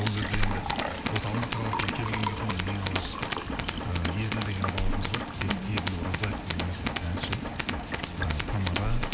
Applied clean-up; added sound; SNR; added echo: none; Liquid + Tools; -3 dB; none.